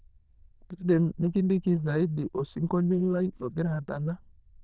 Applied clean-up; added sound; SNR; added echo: neural diffusion model UNIVERSE++.